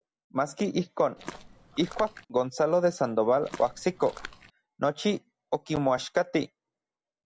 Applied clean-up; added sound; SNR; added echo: none; Walk, footsteps; 15 dB; none.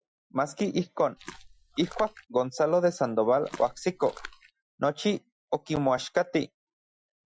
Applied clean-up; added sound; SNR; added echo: classical method Wiener filter.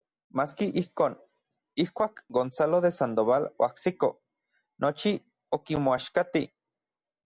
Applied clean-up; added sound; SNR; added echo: none; none; none; none.